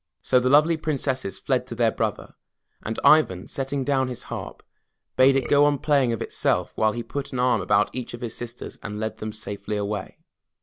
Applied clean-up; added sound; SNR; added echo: none; Burping, eructation; 12 dB; none.